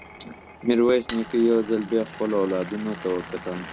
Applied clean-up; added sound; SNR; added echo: none; Glass; 14 dB; none.